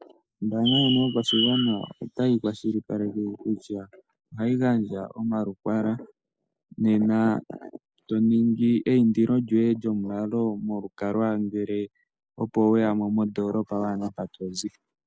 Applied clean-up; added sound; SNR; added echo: neural mask model Resemble Enhance denoiser.